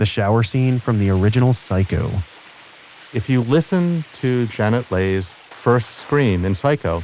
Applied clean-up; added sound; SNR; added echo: none; none; none; none.